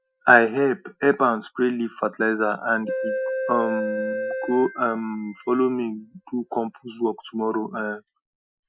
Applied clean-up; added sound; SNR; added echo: classical method Wiener filter.